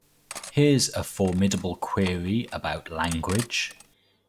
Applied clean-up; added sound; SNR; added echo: none; Cutlery, silverware; 17 dB; none.